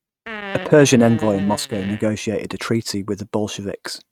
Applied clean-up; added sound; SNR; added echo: neural mask model RNNoise.